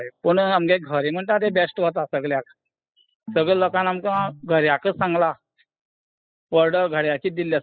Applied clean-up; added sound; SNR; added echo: classical method spectral subtraction.